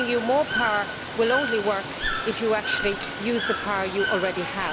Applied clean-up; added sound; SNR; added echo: none; Glass + Water / Bird; 4 dB; none.